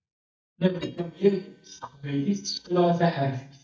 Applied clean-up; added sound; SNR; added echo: neural mask model DeepFilterNet 3.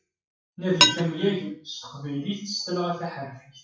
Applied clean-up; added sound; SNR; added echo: classical method WPE with log-MMSE.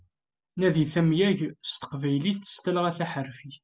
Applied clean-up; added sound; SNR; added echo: none; none; none; none.